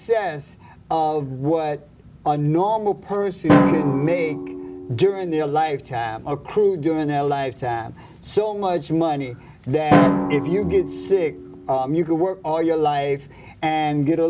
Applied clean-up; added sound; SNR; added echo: none; Drum; 5 dB; none.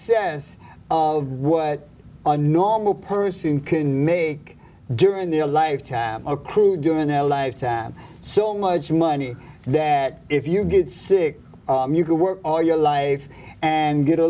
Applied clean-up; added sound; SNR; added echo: none; none; none; none.